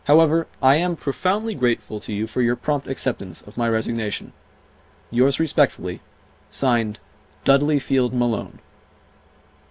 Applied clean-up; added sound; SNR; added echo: none; none; none; none.